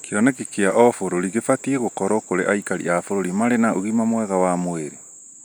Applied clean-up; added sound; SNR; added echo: none; none; none; none.